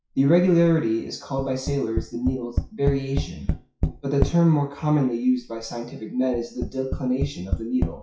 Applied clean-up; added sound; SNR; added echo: classical method WPE with log-MMSE.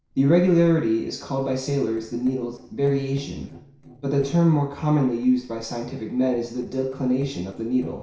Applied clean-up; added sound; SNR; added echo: neural separator model SepFormer DNS4.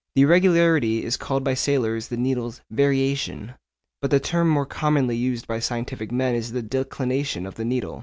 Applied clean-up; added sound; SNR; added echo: none; none; none; none.